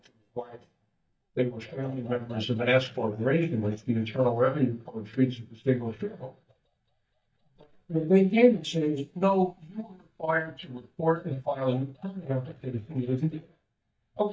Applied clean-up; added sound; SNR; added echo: neural mask model DeepFilterNet 3.